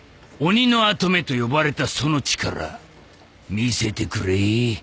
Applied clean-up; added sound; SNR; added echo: none; none; none; none.